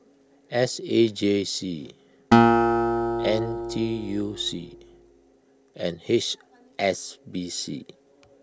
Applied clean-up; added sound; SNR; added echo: none; Acoustic guitar; -5 dB; none.